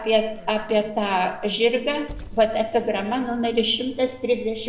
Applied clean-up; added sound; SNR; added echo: none; Car; 17 dB; reverberation time 0.3 s.